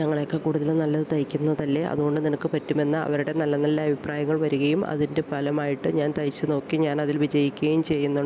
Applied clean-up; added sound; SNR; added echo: none; none; none; none.